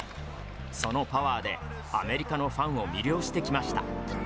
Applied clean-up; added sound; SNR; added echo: none; none; none; none.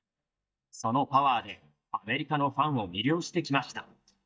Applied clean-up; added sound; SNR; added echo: neural mask model DeepFilterNet 3.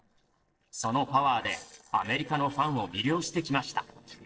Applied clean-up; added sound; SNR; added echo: neural separator model SepFormer DNS4.